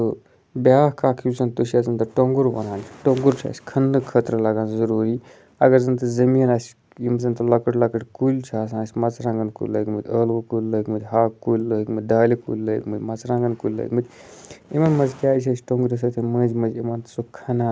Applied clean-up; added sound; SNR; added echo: none; none; none; none.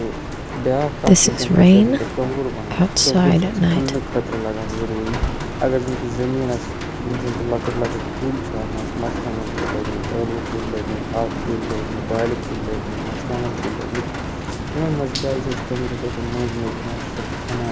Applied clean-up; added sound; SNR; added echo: none; Rain; -4 dB; none.